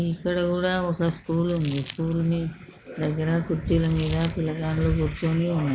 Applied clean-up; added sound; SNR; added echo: none; Crumpling, crinkling; 14 dB; none.